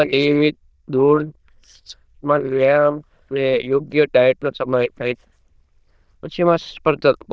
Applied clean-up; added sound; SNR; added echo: neural diffusion model UNIVERSE++.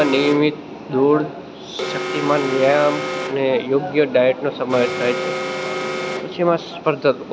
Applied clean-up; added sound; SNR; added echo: none; Alarm; 8 dB; none.